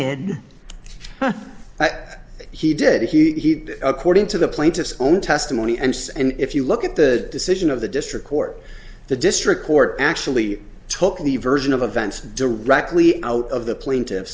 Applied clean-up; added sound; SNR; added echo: none; none; none; none.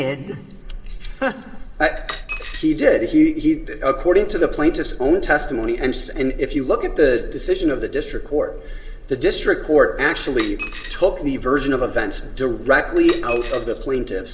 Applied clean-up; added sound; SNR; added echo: none; Coin (dropping); 7 dB; reverberation time 2.7 s.